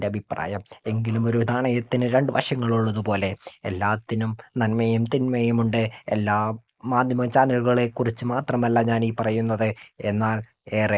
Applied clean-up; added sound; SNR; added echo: neural mask model Resemble Enhance denoiser.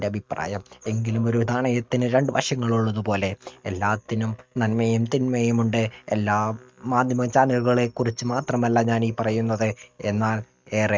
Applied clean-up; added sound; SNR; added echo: neural mask model RNNoise.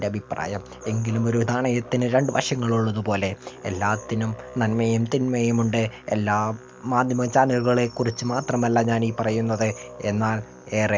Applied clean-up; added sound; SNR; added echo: none; Musical instrument; 20 dB; none.